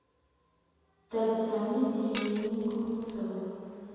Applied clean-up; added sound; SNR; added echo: none; Glass; -1 dB; reverberation time 2.1 s.